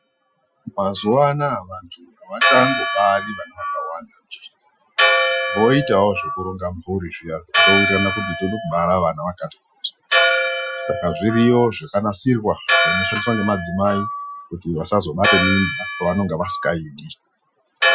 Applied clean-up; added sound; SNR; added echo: classical method Wiener filter.